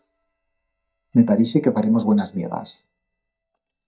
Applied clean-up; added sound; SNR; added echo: neural mask model DeepFilterNet 3.